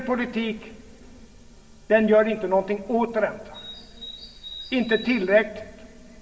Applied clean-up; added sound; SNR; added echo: none; Bird; 16 dB; reverberation time 2.8 s.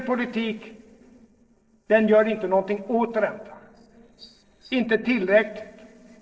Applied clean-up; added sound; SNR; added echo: neural separator model SepFormer DNS4.